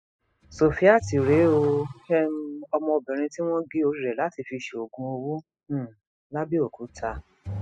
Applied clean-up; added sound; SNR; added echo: classical method spectral subtraction.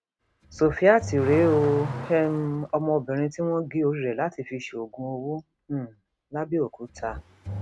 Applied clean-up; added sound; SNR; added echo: none; Accelerating, revving, vroom / Car; 13 dB; none.